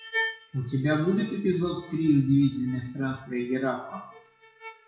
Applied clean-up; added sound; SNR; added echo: classical method WPE with log-MMSE.